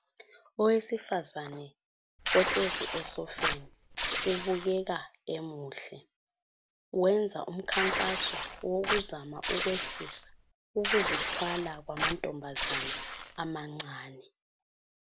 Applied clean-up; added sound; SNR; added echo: none; Tearing; 0 dB; none.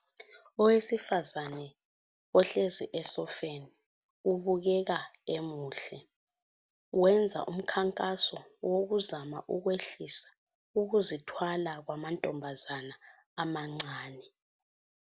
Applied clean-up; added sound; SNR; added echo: none; none; none; none.